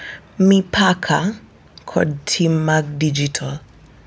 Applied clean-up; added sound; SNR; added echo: none; none; none; none.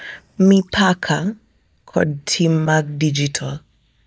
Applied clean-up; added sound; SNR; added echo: neural mask model DeepFilterNet 3.